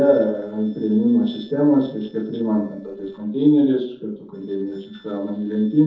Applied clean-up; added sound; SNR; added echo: neural separator model SepFormer DNS4.